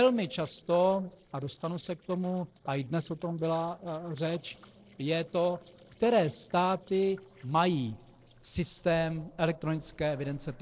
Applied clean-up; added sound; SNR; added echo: neural separator model SepFormer DNS4.